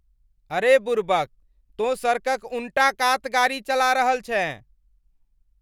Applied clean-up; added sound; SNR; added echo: none; none; none; none.